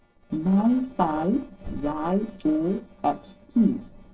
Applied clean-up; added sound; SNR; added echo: neural separator model SepFormer DNS4.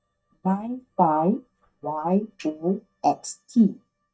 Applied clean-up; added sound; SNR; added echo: neural mask model DeepFilterNet 3.